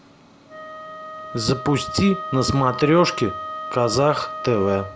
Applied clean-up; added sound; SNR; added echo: none; Wind instrument, woodwind instrument; 10 dB; none.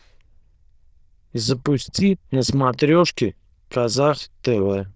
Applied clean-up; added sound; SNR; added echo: neural diffusion model UNIVERSE++.